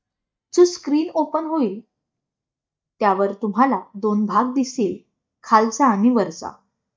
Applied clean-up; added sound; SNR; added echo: neural mask model DeepFilterNet 3.